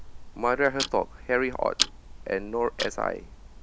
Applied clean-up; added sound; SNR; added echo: none; Tick-tock; 7 dB; none.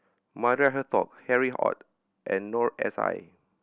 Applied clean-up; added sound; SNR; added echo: none; none; none; none.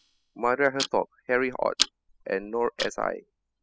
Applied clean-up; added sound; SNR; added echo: classical method spectral subtraction.